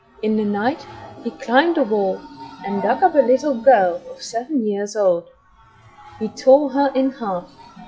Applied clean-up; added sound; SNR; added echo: classical method log-MMSE.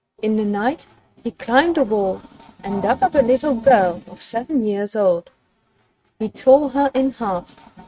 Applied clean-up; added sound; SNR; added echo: neural mask model RNNoise.